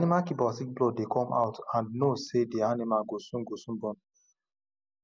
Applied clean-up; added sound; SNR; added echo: none; none; none; none.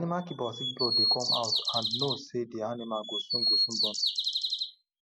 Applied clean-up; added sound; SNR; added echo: none; Bird vocalization, bird call, bird song; -5 dB; none.